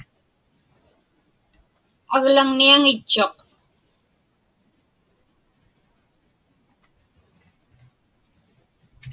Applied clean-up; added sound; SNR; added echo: none; none; none; none.